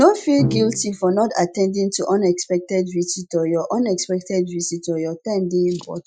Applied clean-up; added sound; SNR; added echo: classical method Wiener filter.